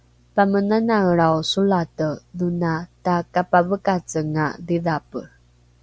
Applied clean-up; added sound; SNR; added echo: none; none; none; none.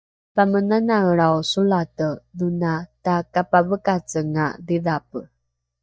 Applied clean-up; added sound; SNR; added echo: neural mask model DeepFilterNet 3.